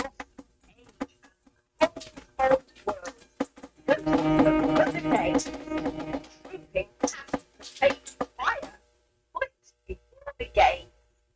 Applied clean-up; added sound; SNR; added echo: neural mask model RNNoise.